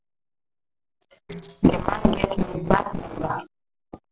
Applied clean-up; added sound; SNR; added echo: neural separator model SepFormer DNS4.